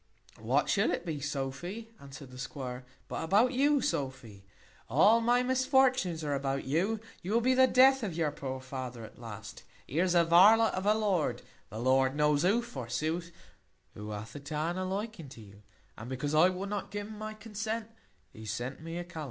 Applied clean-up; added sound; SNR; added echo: none; none; none; none.